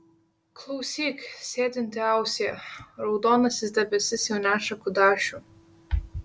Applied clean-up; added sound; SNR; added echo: none; none; none; none.